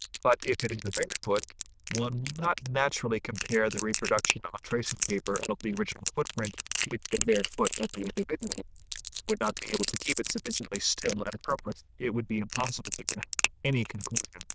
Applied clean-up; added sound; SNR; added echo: neural diffusion model UNIVERSE++.